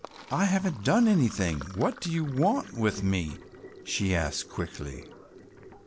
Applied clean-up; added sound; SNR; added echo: none; Sink (filling or washing); 18 dB; none.